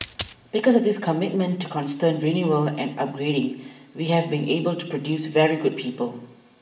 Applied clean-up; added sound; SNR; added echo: none; Coin (dropping); 5 dB; reverberation time 0.9 s.